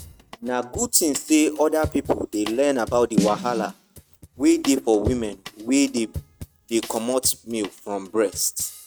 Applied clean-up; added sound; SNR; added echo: neural mask model RNNoise.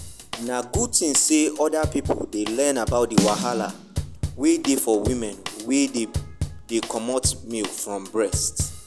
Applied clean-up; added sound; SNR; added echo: none; Drum kit + Snare drum; 7 dB; none.